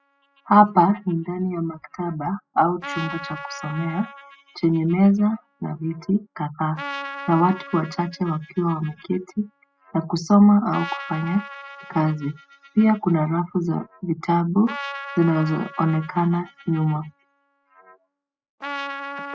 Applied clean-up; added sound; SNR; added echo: classical method spectral subtraction.